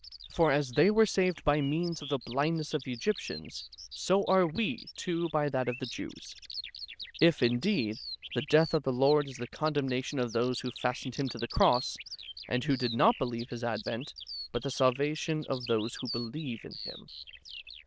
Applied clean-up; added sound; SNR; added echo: neural diffusion model UNIVERSE++.